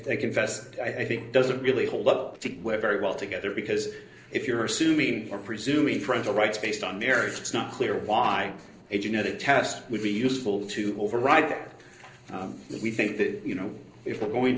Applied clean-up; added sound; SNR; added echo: neural separator model SepFormer DNS4.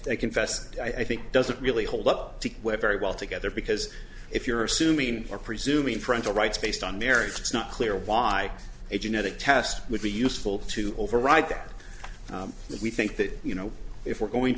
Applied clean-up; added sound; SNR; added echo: none; none; none; none.